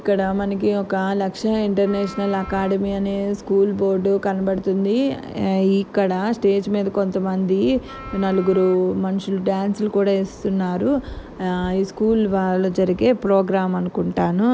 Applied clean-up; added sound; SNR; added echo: none; Wind instrument, woodwind instrument; 18 dB; none.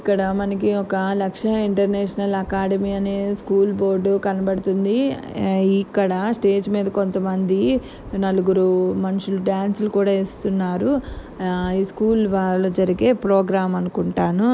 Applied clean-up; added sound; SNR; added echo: none; none; none; none.